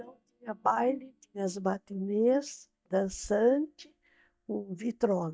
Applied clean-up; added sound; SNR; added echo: neural mask model DeepFilterNet 3.